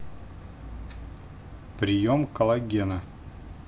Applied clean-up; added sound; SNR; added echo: none; none; none; none.